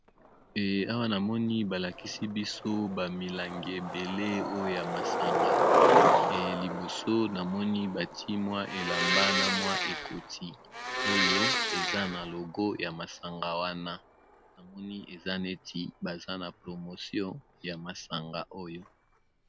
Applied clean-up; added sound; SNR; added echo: none; Domestic sounds, home sounds + Skateboard; -2 dB; none.